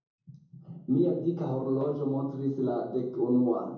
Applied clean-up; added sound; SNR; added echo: none; none; none; reverberation time 0.7 s.